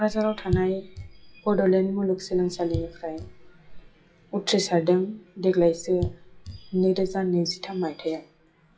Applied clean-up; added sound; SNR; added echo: classical method WPE with log-MMSE.